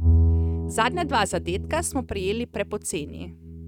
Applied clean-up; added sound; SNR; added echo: neural mask model RNNoise.